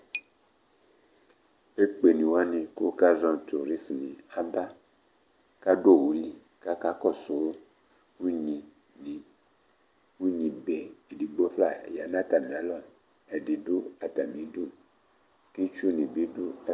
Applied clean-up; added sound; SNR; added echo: none; none; none; none.